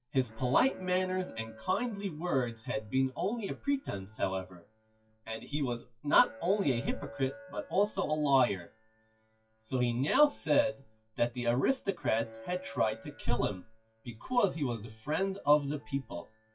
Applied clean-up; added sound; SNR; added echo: classical method WPE with log-MMSE.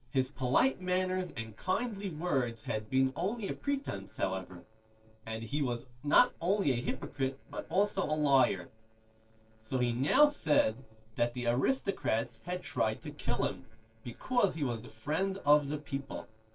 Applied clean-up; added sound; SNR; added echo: neural separator model SepFormer DNS4.